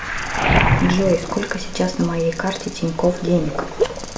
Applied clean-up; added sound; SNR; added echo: none; Waves, surf; 1 dB; reverberation time 0.8 s.